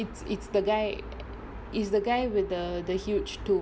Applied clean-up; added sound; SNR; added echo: none; none; none; none.